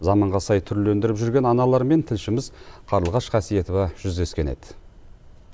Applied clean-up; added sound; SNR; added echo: none; none; none; none.